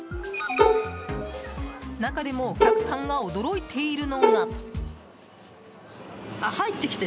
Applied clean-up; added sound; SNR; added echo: none; Bowed string instrument; -4 dB; none.